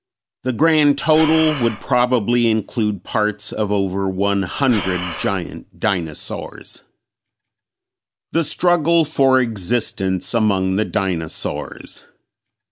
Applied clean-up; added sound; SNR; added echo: none; Breathing; 10 dB; none.